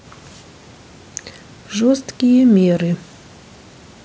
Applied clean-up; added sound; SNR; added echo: none; none; none; none.